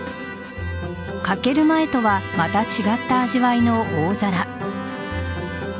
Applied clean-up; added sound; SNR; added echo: none; none; none; none.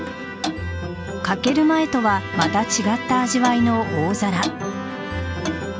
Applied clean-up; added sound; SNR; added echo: none; Clock; 12 dB; none.